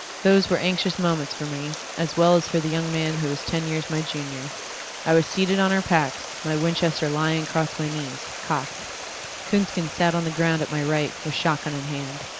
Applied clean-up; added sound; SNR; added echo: none; Stream; 10 dB; none.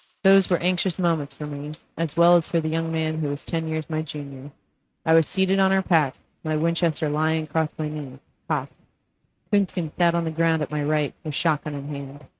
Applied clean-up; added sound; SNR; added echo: neural mask model RNNoise.